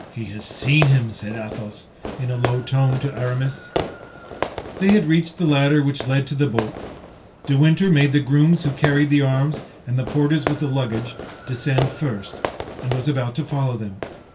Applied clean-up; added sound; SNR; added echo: none; Fireworks; 11 dB; reverberation time 0.2 s.